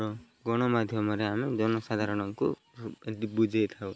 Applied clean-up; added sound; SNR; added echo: none; none; none; none.